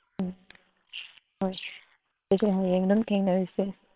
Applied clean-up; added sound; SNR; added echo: neural separator model SepFormer WHAM!.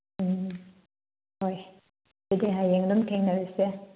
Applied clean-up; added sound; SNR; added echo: none; none; none; none.